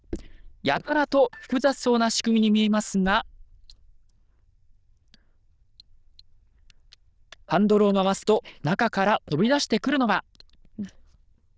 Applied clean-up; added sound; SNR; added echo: neural diffusion model UNIVERSE++.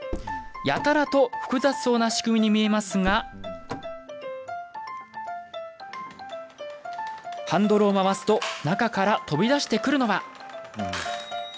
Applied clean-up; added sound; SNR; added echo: none; Car; 11 dB; none.